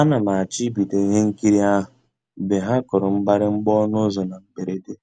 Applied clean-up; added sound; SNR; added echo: none; none; none; none.